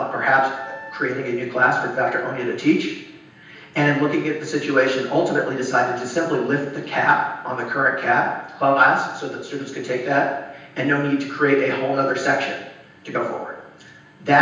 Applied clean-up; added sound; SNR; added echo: none; Wind instrument, woodwind instrument; 19 dB; reverberation time 0.9 s.